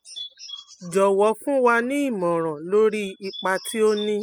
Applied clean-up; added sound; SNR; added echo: classical method spectral subtraction.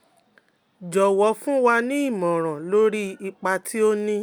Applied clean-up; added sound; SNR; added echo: none; none; none; none.